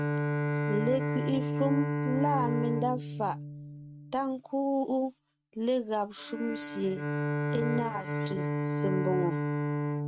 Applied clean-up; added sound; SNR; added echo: neural mask model RNNoise.